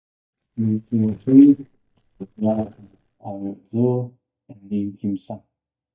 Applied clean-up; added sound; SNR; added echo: neural mask model DeepFilterNet 3.